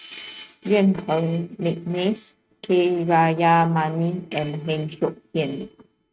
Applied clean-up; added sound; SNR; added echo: neural mask model RNNoise.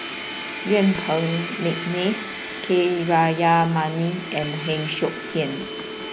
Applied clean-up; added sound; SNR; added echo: none; Domestic sounds, home sounds; 9 dB; none.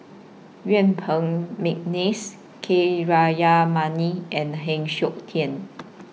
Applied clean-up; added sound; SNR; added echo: none; none; none; none.